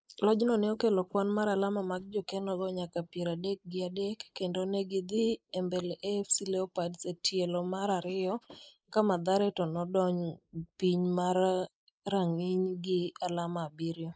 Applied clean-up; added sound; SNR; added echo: neural mask model Resemble Enhance denoiser.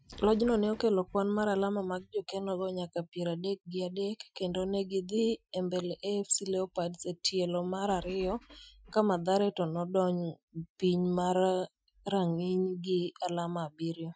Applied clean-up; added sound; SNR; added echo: classical method Wiener filter.